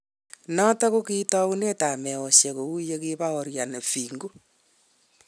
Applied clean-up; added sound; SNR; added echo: none; none; none; none.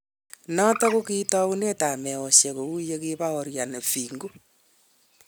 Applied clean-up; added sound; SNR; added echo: none; Bird; 16 dB; none.